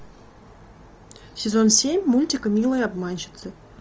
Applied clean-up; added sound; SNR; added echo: none; none; none; none.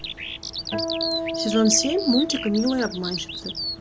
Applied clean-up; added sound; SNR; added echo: none; Acoustic guitar + Bird vocalization, bird call, bird song; 4 dB; none.